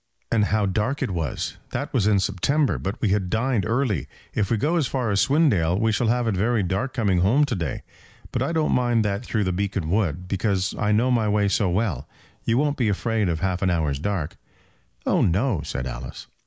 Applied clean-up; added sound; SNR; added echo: neural mask model Resemble Enhance denoiser.